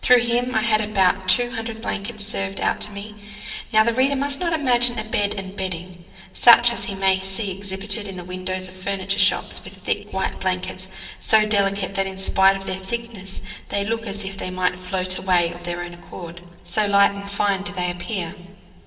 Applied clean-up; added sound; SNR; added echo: none; none; none; reverberation time 2.1 s.